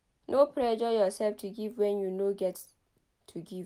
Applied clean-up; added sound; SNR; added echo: none; none; none; none.